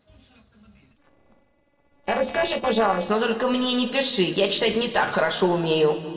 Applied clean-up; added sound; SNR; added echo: neural separator model SepFormer DNS4.